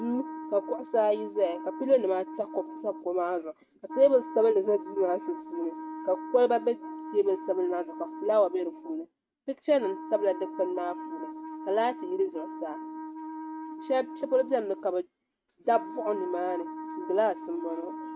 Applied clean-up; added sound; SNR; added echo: neural mask model RNNoise.